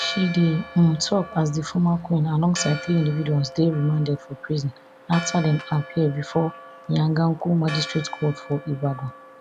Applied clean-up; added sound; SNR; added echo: none; Church bell; 15 dB; none.